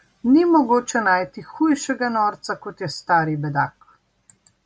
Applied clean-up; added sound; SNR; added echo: none; none; none; none.